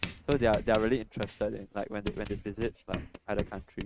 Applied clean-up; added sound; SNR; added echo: neural mask model RNNoise.